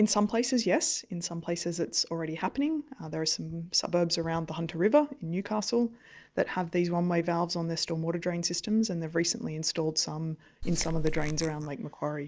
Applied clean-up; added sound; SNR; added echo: neural mask model DeepFilterNet 3.